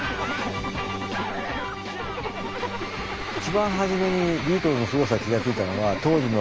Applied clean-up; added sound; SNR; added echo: none; Zipper (clothing); 9 dB; none.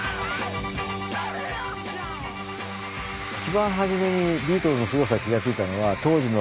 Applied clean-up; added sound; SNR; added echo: none; none; none; none.